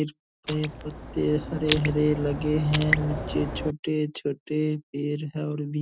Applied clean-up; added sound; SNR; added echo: none; Raindrop; 5 dB; none.